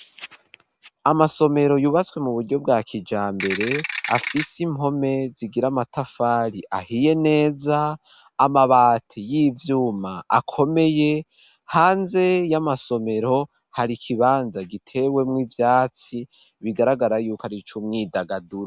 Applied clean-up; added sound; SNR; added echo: none; Ratchet, pawl / Percussion; 7 dB; none.